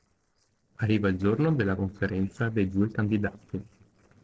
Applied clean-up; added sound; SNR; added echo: neural separator model SepFormer DNS4.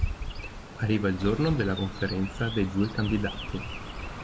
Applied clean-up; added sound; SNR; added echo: none; Chirp, tweet; 7 dB; none.